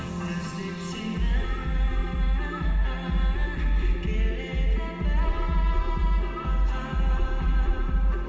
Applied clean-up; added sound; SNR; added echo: none; none; none; reverberation time 0.8 s.